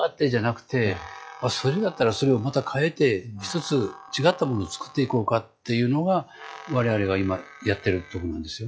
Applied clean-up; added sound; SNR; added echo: classical method log-MMSE.